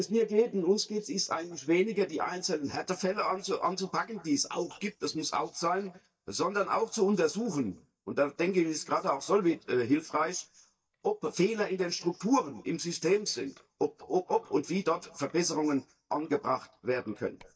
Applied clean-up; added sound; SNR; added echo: neural mask model DeepFilterNet 3.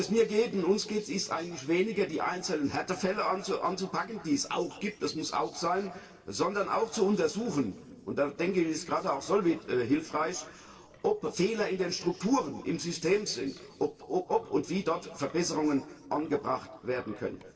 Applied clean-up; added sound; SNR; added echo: neural separator model SepFormer DNS4.